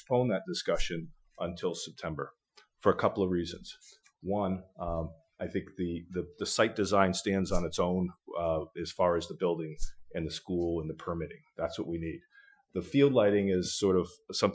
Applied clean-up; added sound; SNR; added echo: classical method Wiener filter.